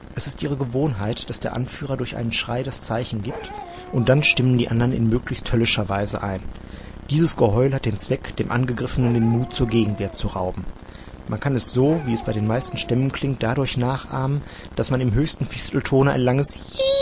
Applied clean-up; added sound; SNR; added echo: none; Bark; 17 dB; none.